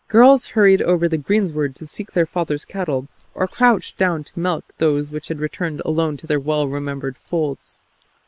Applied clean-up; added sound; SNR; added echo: neural separator model SepFormer WHAM!.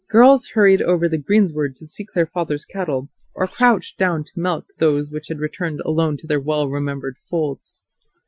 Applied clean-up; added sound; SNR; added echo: classical method Wiener filter.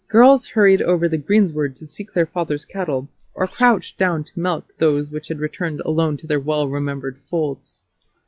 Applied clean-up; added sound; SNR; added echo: classical method log-MMSE.